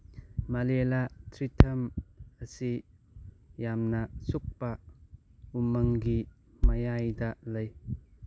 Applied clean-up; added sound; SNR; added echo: none; Bass drum; -4 dB; none.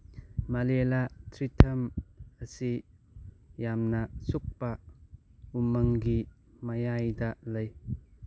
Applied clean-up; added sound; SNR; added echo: none; none; none; none.